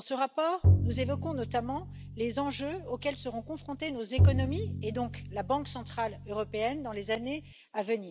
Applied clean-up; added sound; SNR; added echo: none; Bowed string instrument; -2 dB; none.